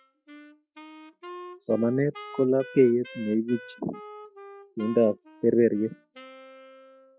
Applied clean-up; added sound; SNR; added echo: classical method log-MMSE.